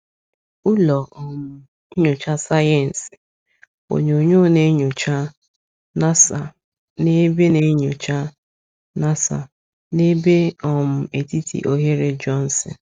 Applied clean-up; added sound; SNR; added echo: none; none; none; none.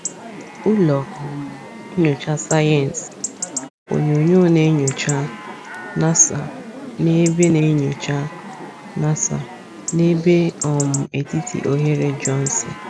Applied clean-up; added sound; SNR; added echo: none; Chatter / Chirp, tweet / Livestock, farm animals, working animals; 13 dB; none.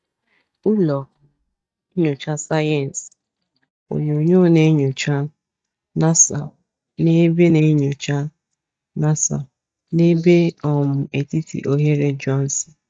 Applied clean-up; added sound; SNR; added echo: neural mask model DeepFilterNet 3.